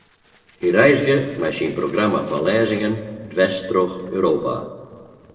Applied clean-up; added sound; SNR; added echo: neural separator model SepFormer DNS4.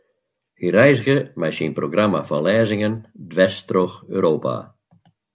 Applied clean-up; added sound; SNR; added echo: none; none; none; none.